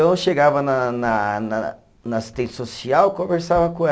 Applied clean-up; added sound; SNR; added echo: none; none; none; none.